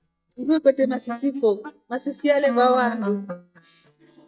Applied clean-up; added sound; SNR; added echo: neural mask model DeepFilterNet 3.